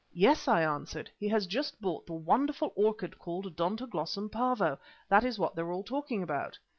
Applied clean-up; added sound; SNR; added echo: none; none; none; none.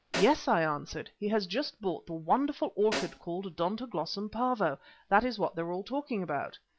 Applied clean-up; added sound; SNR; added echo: none; Snare drum; 10 dB; none.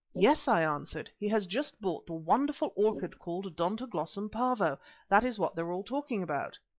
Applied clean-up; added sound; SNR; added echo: neural mask model Resemble Enhance denoiser.